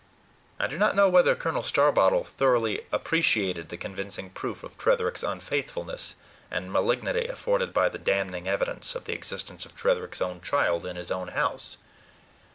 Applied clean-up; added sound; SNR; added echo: none; none; none; none.